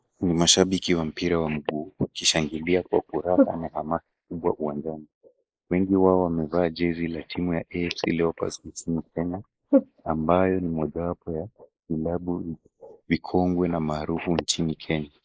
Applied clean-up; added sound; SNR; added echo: neural mask model Resemble Enhance denoiser.